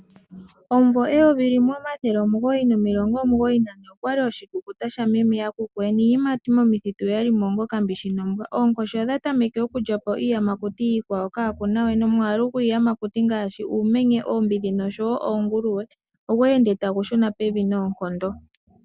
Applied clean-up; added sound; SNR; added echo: none; none; none; none.